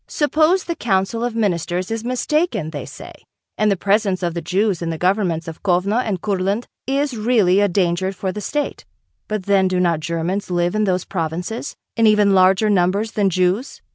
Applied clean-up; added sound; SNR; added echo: none; none; none; none.